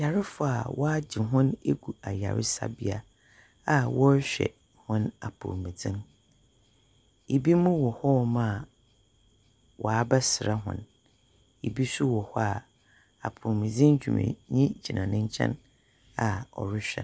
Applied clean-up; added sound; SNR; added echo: none; none; none; none.